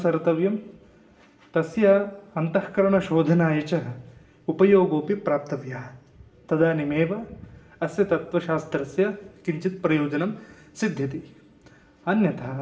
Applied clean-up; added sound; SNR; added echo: none; none; none; reverberation time 0.7 s.